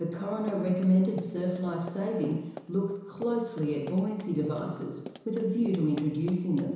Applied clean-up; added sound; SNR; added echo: none; Run; 18 dB; reverberation time 1.0 s.